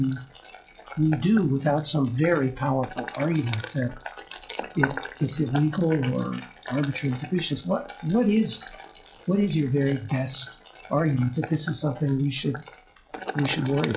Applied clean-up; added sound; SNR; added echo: classical method log-MMSE.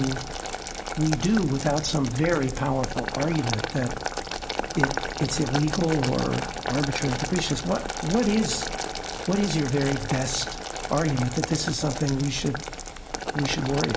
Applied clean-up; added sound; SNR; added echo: none; Boiling; 6 dB; none.